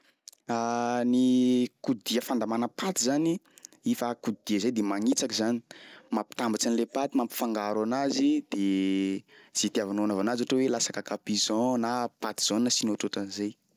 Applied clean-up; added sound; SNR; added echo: none; none; none; none.